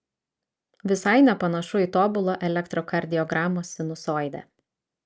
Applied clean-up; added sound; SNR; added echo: none; none; none; none.